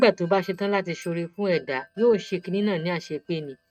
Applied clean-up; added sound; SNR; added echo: neural mask model RNNoise.